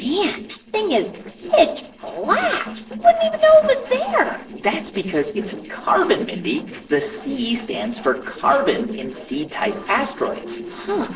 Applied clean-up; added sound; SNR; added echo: neural separator model SepFormer DNS4.